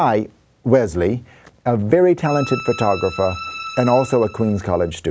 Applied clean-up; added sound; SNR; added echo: none; Bowed string instrument; 13 dB; none.